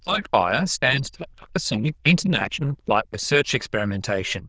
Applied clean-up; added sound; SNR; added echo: neural diffusion model UNIVERSE++.